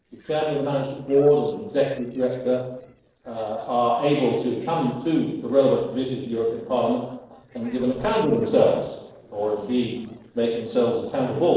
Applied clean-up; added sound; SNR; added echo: neural separator model SepFormer DNS4.